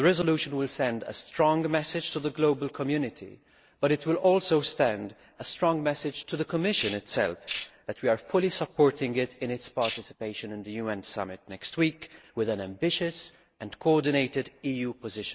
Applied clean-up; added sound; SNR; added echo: neural mask model Resemble Enhance denoiser.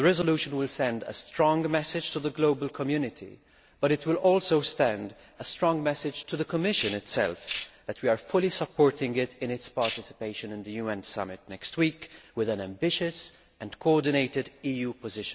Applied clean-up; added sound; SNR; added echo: none; Tambourine; 11 dB; none.